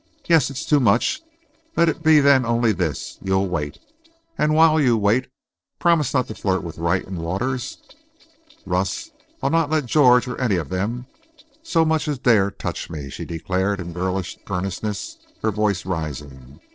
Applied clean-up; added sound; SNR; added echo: neural separator model SepFormer DNS4.